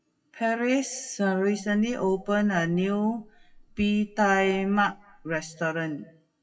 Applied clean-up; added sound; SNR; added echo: classical method WPE with log-MMSE.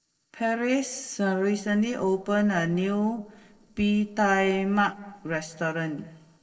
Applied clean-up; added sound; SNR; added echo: neural separator model SepFormer DNS4.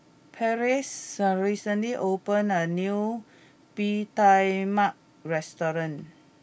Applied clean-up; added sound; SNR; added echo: none; none; none; none.